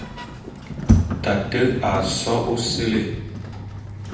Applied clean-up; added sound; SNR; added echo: none; Sliding door; 1 dB; reverberation time 0.8 s.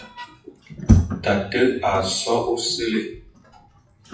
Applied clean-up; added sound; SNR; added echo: classical method WPE with log-MMSE.